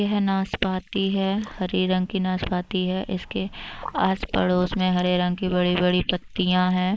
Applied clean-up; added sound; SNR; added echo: neural mask model Resemble Enhance denoiser.